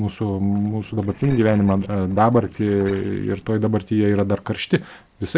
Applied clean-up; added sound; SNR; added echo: neural separator model SepFormer DNS4.